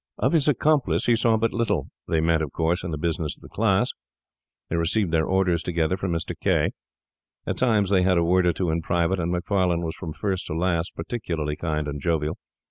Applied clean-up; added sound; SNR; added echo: none; none; none; none.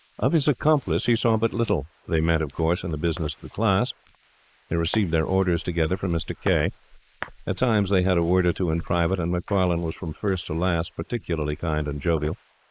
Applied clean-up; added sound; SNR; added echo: neural mask model Resemble Enhance denoiser.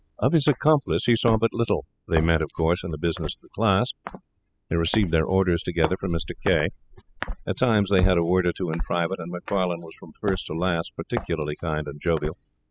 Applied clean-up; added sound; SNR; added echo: classical method spectral subtraction.